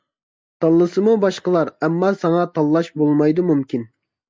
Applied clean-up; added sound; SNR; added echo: none; none; none; none.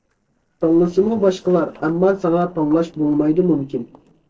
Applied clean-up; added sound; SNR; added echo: neural separator model SepFormer DNS4.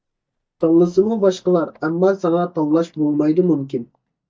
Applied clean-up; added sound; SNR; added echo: neural mask model DeepFilterNet 3.